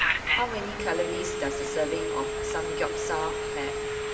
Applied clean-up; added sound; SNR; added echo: none; Telephone; -3 dB; reverberation time 2.7 s.